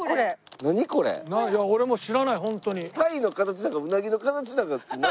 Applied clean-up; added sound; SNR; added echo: none; none; none; none.